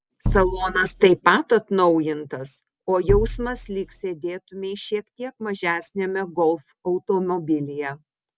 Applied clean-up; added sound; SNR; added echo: none; Bass drum; 4 dB; none.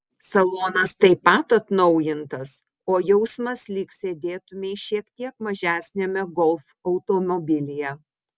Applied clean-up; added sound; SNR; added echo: none; none; none; none.